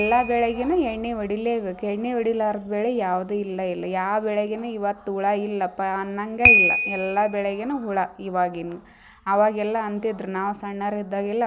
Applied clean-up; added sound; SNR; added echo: none; Piano; 5 dB; none.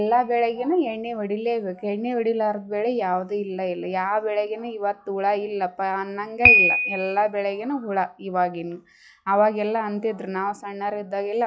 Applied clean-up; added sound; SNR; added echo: classical method log-MMSE.